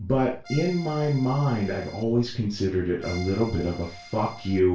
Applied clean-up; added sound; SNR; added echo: none; Accordion; 17 dB; reverberation time 0.2 s.